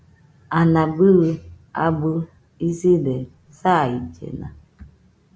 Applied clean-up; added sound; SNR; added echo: none; none; none; none.